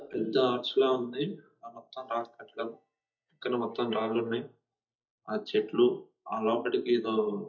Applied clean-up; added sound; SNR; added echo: neural mask model DeepFilterNet 3.